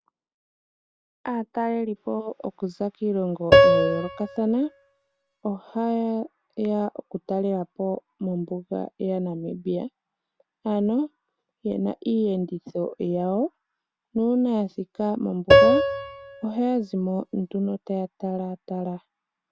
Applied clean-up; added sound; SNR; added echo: none; Piano; -5 dB; none.